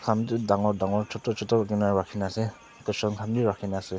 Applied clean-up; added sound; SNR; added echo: none; none; none; none.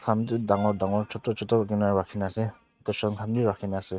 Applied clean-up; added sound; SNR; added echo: neural mask model RNNoise.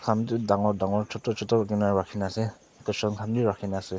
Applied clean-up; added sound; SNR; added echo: neural mask model Resemble Enhance denoiser.